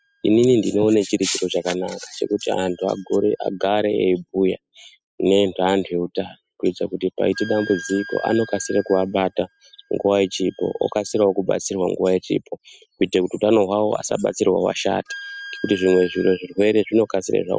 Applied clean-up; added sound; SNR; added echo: classical method spectral subtraction.